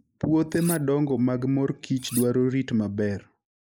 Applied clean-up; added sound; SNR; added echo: neural mask model Resemble Enhance denoiser.